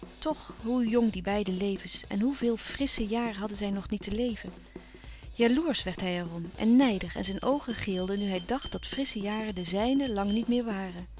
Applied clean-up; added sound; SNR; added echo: none; Glass + Drum kit; 15 dB; none.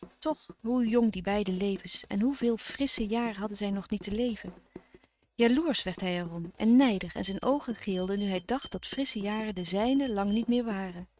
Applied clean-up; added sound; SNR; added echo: neural mask model RNNoise.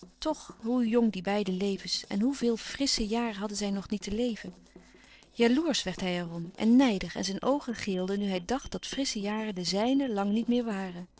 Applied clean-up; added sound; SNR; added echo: neural separator model SepFormer DNS4.